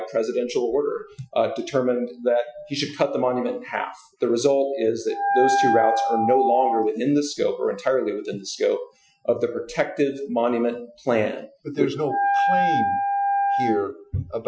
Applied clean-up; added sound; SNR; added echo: classical method Wiener filter.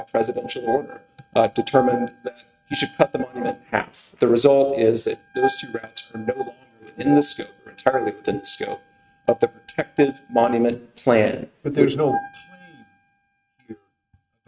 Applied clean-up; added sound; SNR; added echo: neural mask model RNNoise.